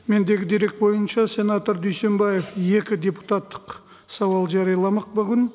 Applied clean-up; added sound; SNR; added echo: none; none; none; none.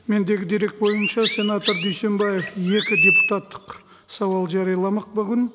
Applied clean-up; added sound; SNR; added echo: none; Chirp, tweet; 2 dB; none.